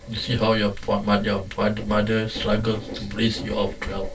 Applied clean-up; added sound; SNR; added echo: none; none; none; reverberation time 0.2 s.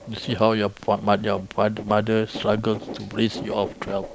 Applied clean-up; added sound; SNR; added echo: none; none; none; none.